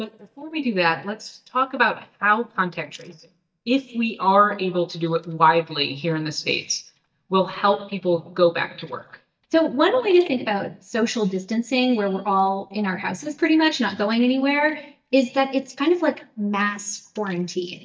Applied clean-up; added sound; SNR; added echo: neural mask model DeepFilterNet 3.